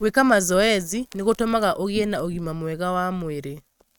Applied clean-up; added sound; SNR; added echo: neural mask model RNNoise.